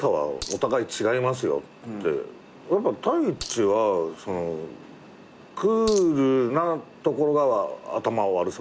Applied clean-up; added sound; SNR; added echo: none; Coin (dropping); 12 dB; none.